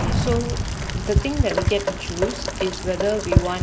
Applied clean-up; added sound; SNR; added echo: none; Rain + Explosion; -3 dB; none.